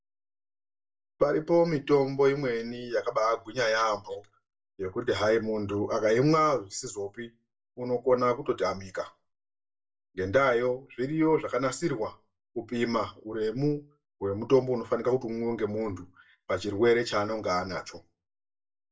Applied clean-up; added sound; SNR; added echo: none; none; none; reverberation time 0.2 s.